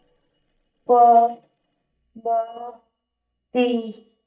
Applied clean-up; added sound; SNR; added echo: neural mask model DeepFilterNet 3.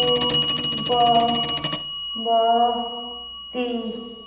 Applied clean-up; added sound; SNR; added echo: none; Telephone; 4 dB; reverberation time 1.2 s.